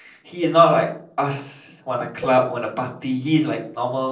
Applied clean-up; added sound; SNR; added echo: neural separator model SepFormer DNS4.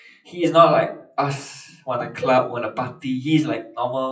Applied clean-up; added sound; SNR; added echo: classical method WPE with log-MMSE.